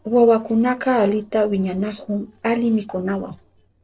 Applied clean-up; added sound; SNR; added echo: neural separator model SepFormer DNS4.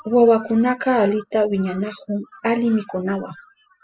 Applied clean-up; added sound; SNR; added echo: classical method spectral subtraction.